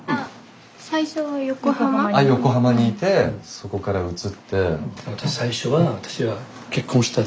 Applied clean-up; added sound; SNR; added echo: none; none; none; none.